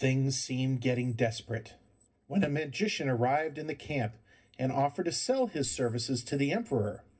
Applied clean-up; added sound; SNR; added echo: none; none; none; reverberation time 0.4 s.